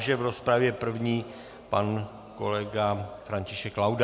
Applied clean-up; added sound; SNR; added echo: none; none; none; none.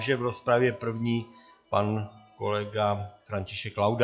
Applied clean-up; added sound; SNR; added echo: classical method log-MMSE.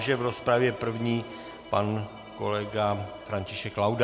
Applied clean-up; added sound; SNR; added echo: none; Bowed string instrument; 18 dB; none.